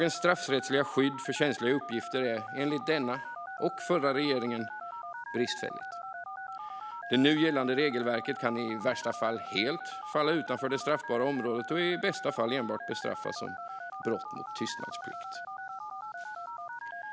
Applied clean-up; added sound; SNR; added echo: none; Telephone; 9 dB; none.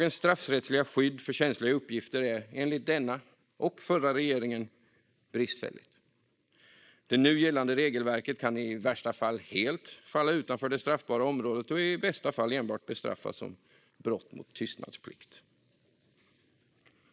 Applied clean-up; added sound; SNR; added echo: neural mask model Resemble Enhance denoiser.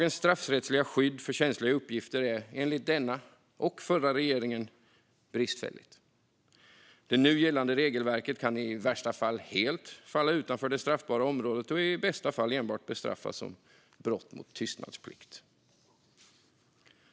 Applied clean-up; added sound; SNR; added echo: none; none; none; none.